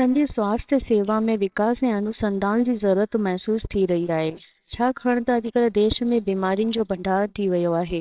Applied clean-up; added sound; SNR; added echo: neural separator model SepFormer WHAMR!.